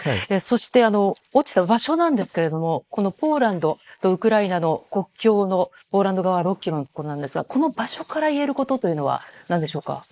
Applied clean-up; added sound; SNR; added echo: neural mask model Resemble Enhance denoiser.